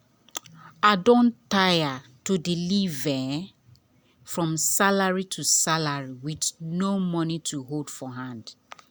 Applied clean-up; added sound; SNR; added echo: none; none; none; none.